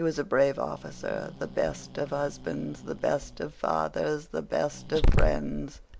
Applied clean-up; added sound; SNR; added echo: none; Growling; 1 dB; none.